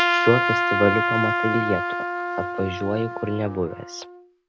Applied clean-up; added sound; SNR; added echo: none; Trumpet; -1 dB; none.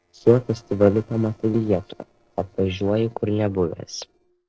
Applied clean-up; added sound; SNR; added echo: neural separator model SepFormer DNS4.